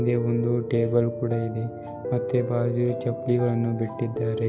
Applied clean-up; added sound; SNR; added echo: none; Piano; 7 dB; none.